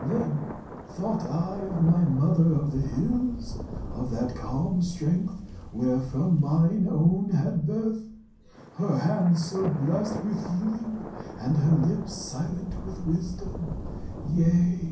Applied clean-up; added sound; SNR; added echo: none; Thunder; 11 dB; reverberation time 0.6 s.